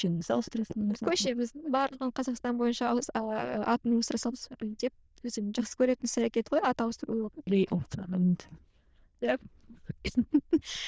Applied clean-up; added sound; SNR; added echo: neural diffusion model UNIVERSE++.